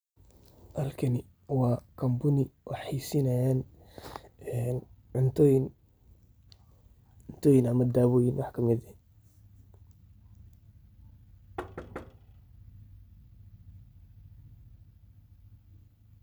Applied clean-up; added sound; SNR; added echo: none; Knock; 15 dB; none.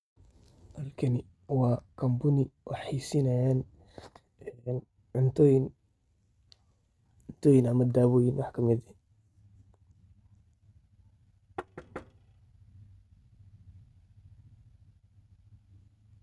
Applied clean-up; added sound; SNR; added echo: neural mask model RNNoise.